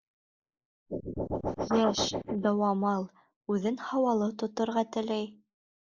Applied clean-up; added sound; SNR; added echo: neural mask model Resemble Enhance denoiser.